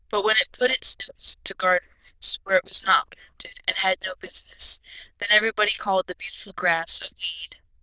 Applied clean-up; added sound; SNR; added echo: neural diffusion model UNIVERSE++.